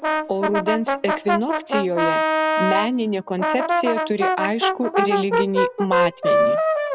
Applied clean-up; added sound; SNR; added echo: none; Brass instrument; -3 dB; none.